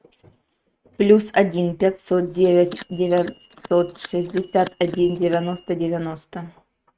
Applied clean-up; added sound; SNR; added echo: neural mask model RNNoise.